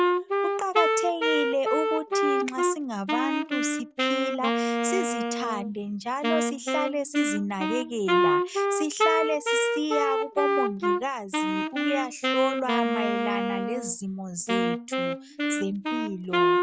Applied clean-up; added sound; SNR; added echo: none; Wind instrument, woodwind instrument; -4 dB; none.